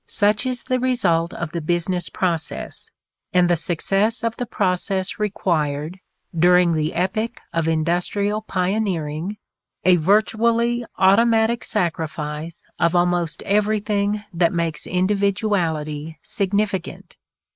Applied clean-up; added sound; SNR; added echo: neural mask model Resemble Enhance denoiser.